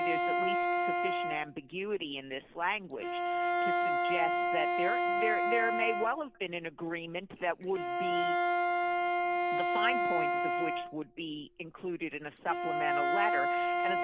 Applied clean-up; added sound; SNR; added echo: none; Bowed string instrument; -5 dB; none.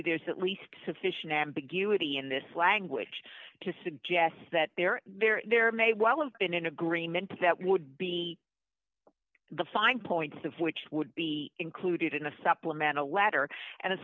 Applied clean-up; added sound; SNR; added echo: none; none; none; none.